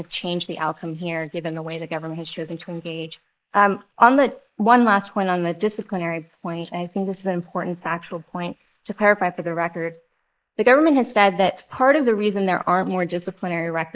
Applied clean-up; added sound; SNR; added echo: neural mask model Resemble Enhance denoiser.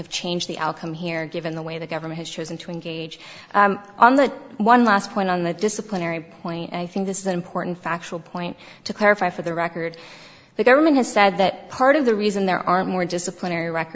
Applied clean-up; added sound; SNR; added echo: none; none; none; none.